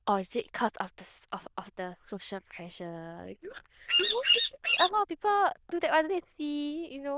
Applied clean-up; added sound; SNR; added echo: neural diffusion model UNIVERSE++.